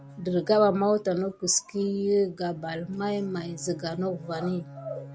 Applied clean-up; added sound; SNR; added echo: none; Bowed string instrument + Keys jangling; 19 dB; none.